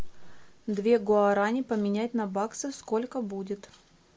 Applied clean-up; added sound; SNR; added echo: none; none; none; none.